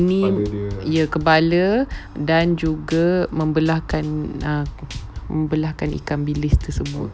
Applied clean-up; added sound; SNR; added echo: none; Drum / Drum kit; 17 dB; none.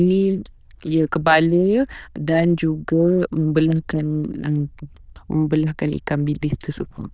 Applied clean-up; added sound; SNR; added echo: neural diffusion model UNIVERSE++.